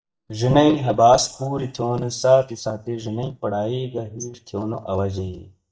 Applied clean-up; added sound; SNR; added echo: neural mask model DeepFilterNet 3.